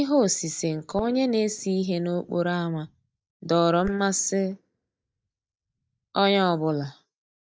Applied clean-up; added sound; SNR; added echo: neural mask model DeepFilterNet 3.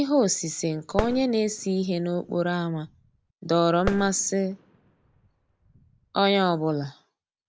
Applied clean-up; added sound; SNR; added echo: none; Fireworks; 11 dB; none.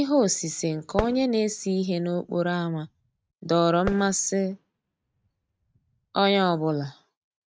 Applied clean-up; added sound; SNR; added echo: neural mask model RNNoise.